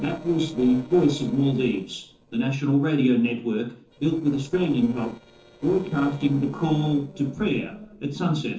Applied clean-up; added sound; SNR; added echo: neural separator model SepFormer DNS4.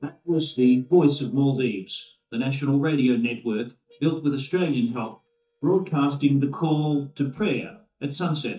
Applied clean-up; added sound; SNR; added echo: neural mask model DeepFilterNet 3.